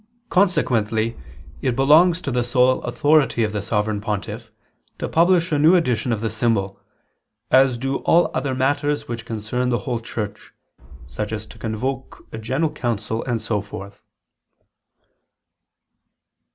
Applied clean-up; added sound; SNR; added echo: none; Boom; 18 dB; none.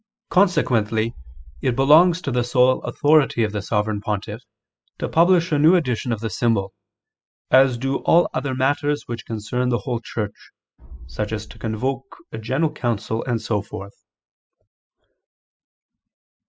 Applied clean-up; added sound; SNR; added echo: classical method spectral subtraction.